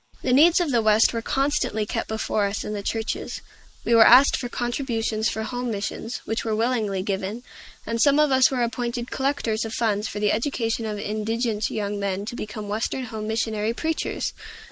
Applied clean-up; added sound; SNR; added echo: neural mask model Resemble Enhance denoiser.